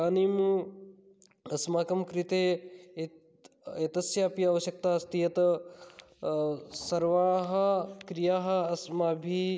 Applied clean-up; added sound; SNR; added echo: none; none; none; none.